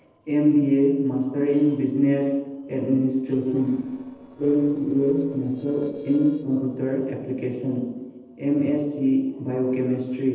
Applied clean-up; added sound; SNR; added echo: neural separator model SepFormer DNS4.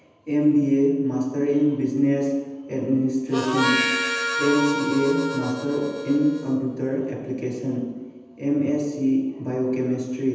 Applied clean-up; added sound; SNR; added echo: none; Harmonica; 4 dB; reverberation time 1.1 s.